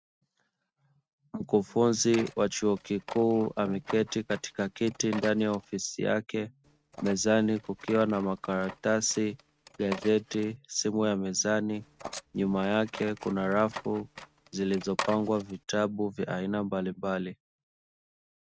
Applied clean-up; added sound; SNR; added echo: neural mask model RNNoise.